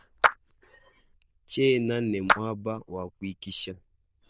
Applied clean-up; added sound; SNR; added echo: neural diffusion model UNIVERSE++.